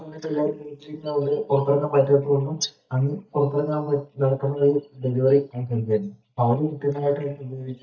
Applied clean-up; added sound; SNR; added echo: neural mask model DeepFilterNet 3.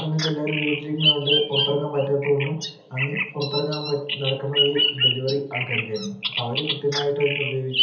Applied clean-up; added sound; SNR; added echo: none; Bird vocalization, bird call, bird song; 1 dB; reverberation time 0.7 s.